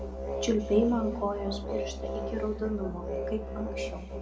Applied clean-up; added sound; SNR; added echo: none; Musical instrument; 4 dB; reverberation time 1.5 s.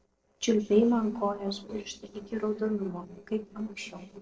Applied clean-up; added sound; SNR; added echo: neural separator model SepFormer DNS4.